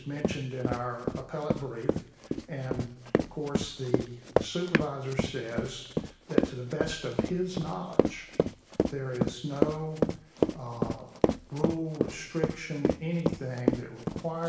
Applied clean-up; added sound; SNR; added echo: none; Run; -4 dB; reverberation time 0.8 s.